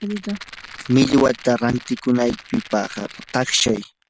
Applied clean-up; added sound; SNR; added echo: none; Rattle; 19 dB; none.